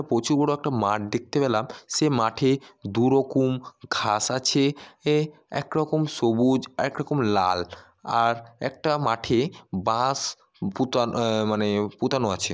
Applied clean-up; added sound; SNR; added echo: none; none; none; none.